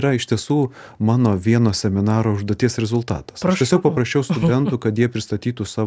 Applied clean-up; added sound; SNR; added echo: none; none; none; none.